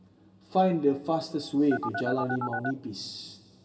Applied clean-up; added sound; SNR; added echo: none; Telephone; 4 dB; reverberation time 2.8 s.